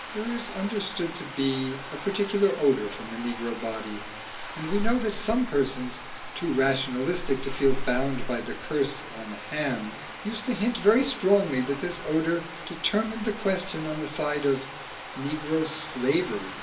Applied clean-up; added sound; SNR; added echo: none; Bathtub (filling or washing); 7 dB; reverberation time 0.3 s.